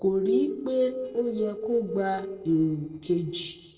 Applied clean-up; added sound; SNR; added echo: neural separator model SepFormer DNS4.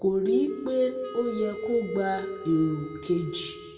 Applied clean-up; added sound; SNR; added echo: none; Wind instrument, woodwind instrument; 15 dB; reverberation time 1.6 s.